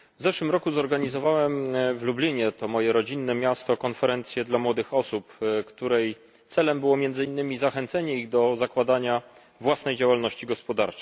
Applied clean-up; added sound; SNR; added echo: none; none; none; none.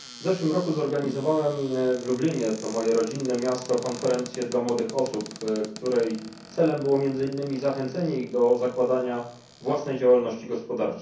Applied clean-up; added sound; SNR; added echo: none; Cupboard open or close; 19 dB; reverberation time 0.6 s.